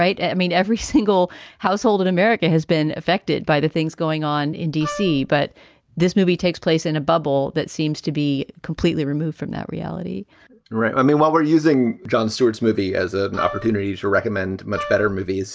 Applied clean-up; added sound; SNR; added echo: none; Wind instrument, woodwind instrument; 12 dB; none.